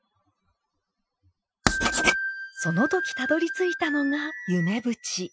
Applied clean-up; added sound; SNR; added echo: classical method Wiener filter.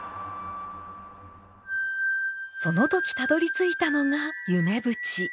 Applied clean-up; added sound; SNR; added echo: none; none; none; none.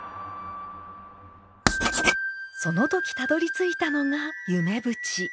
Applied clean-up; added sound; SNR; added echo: none; Writing; 0 dB; none.